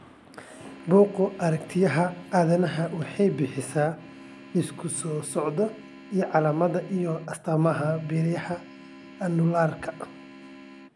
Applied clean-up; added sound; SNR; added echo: none; Organ; 19 dB; none.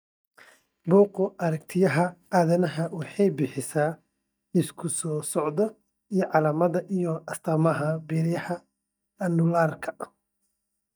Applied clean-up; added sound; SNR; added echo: neural mask model DeepFilterNet 3.